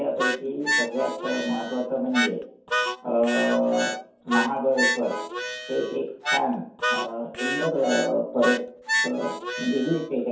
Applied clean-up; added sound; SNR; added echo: none; Harmonica; 3 dB; reverberation time 0.6 s.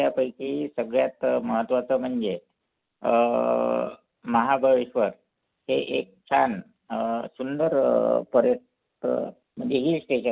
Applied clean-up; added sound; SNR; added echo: none; none; none; none.